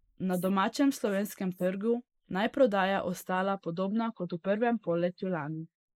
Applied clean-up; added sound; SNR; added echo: neural mask model Resemble Enhance denoiser.